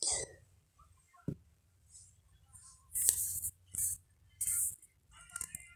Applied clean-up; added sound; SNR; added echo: none; none; none; none.